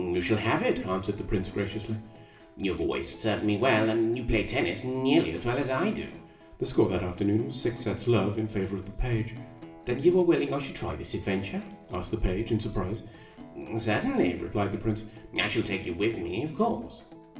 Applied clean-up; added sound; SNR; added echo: none; Acoustic guitar; 20 dB; reverberation time 0.7 s.